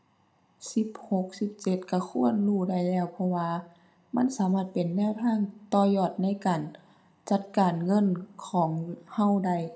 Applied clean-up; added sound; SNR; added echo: none; none; none; reverberation time 0.5 s.